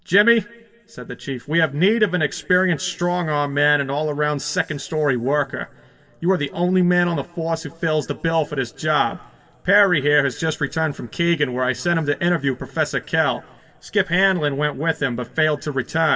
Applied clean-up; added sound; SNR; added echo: none; none; none; reverberation time 1.5 s.